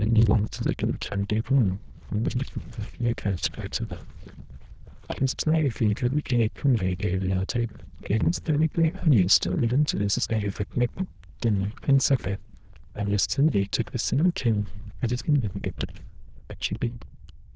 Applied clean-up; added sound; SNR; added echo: neural diffusion model UNIVERSE++.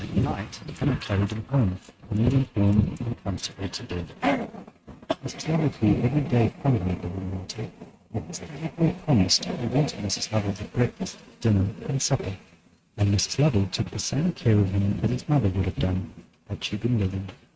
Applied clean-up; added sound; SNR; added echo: neural mask model RNNoise.